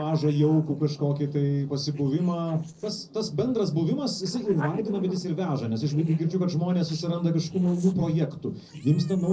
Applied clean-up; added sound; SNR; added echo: neural separator model SepFormer DNS4.